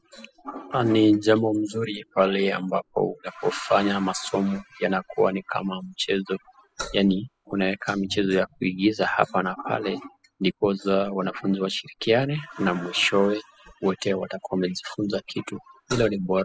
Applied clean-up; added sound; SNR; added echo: classical method spectral subtraction.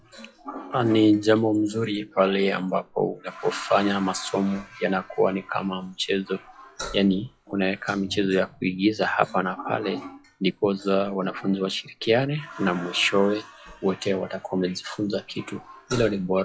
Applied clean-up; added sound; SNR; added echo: classical method log-MMSE.